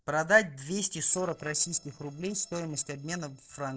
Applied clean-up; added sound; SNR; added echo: neural separator model SepFormer DNS4.